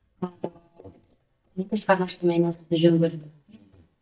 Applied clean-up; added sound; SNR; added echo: neural mask model DeepFilterNet 3.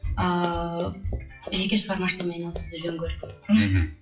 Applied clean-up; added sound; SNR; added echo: classical method WPE with log-MMSE.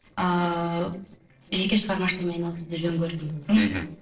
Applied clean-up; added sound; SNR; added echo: neural separator model SepFormer DNS4.